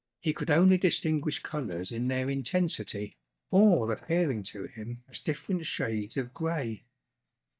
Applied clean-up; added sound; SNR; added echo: neural mask model DeepFilterNet 3.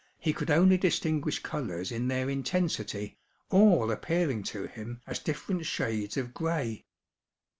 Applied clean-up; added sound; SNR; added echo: none; none; none; none.